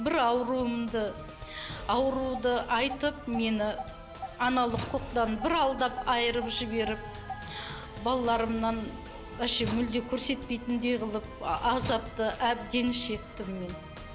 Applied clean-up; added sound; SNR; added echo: none; Slam / Tools + Telephone; 13 dB; none.